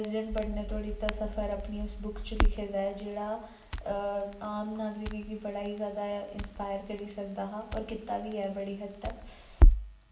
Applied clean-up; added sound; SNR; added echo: none; Crackle; -4 dB; reverberation time 0.8 s.